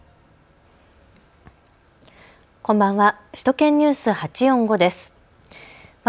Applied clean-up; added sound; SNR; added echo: none; none; none; none.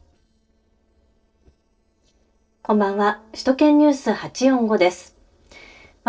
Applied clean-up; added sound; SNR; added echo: neural separator model SepFormer DNS4.